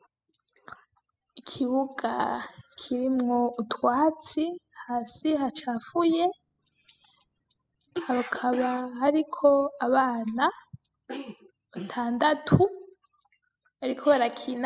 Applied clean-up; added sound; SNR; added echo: classical method spectral subtraction.